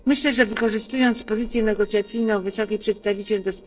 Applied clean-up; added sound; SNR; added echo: neural separator model SepFormer DNS4.